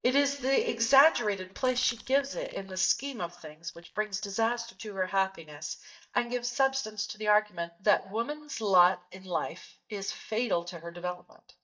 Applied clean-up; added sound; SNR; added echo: neural mask model DeepFilterNet 3.